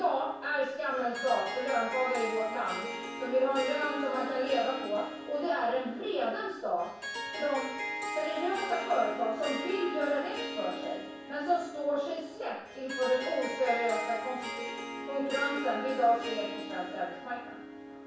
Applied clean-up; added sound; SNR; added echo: none; Harp; 7 dB; reverberation time 0.7 s.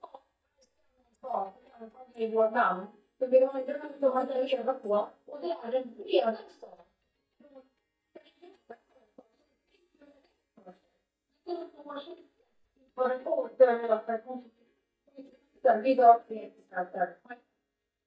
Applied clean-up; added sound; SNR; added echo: neural mask model DeepFilterNet 3.